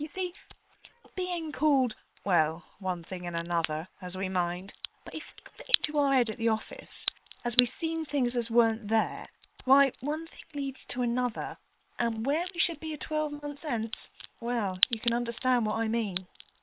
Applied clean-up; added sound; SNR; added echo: neural separator model SepFormer WHAM!.